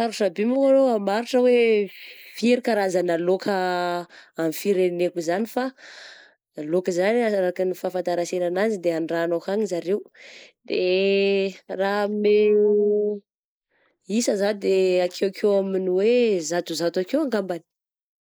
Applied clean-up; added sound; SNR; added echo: neural mask model Resemble Enhance denoiser.